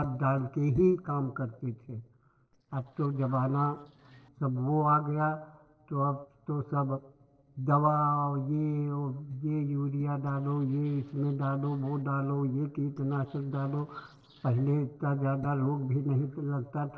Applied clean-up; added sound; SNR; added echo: neural separator model SepFormer DNS4.